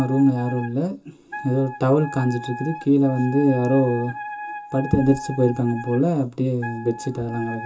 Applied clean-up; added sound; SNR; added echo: none; Wind instrument, woodwind instrument; 13 dB; reverberation time 0.2 s.